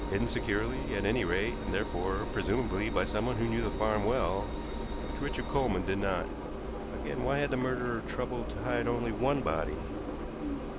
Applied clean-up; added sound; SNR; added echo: none; Engine; 3 dB; none.